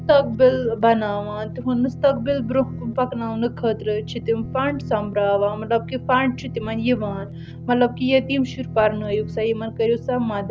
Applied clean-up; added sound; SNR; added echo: none; Guitar; 11 dB; none.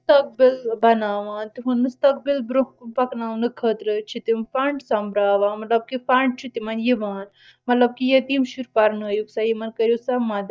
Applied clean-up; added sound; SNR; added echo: neural mask model DeepFilterNet 3.